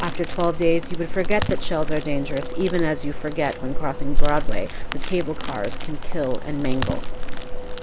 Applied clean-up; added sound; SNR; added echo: none; Crackle; -5 dB; none.